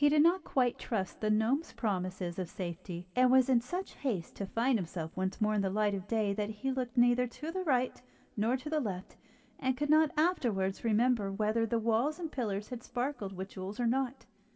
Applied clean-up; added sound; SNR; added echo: none; none; none; reverberation time 1.1 s.